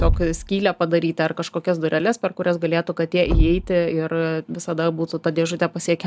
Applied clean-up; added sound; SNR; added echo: none; Thump, thud; 6 dB; none.